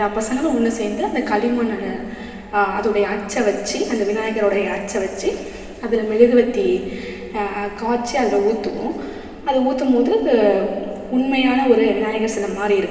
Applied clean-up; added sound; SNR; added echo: none; none; none; reverberation time 2.7 s.